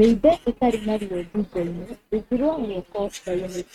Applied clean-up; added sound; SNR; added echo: neural mask model RNNoise.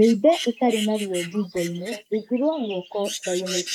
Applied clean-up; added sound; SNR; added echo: neural mask model Resemble Enhance denoiser.